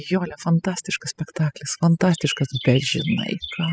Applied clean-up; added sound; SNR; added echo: classical method spectral subtraction.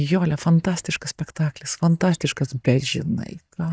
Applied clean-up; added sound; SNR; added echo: neural mask model DeepFilterNet 3.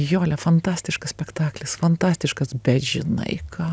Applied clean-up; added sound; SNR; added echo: none; none; none; none.